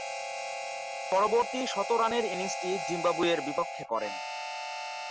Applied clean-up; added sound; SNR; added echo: none; Harmonica; 5 dB; none.